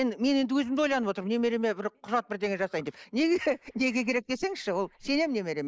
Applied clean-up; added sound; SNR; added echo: neural mask model Resemble Enhance denoiser.